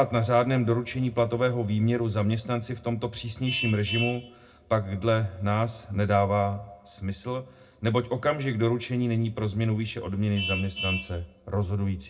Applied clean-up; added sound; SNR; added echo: none; Vehicle horn, car horn, honking; 14 dB; reverberation time 0.2 s.